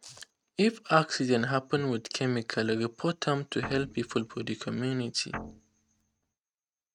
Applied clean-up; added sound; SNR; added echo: neural mask model RNNoise.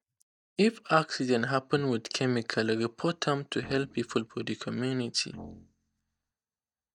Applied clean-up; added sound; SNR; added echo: neural mask model DeepFilterNet 3.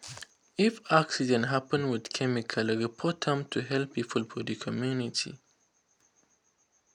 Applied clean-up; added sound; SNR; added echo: none; none; none; none.